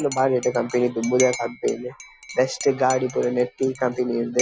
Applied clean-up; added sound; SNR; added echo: none; Cutlery, silverware / Dishes, pots, and pans / Chink, clink; 14 dB; none.